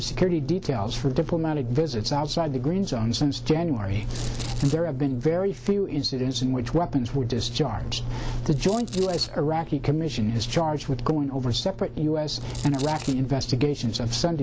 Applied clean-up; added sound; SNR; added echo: none; Brass instrument + Domestic sounds, home sounds; 18 dB; none.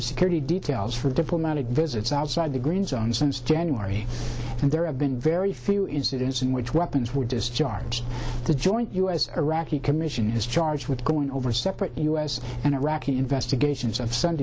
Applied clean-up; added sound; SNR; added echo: none; none; none; none.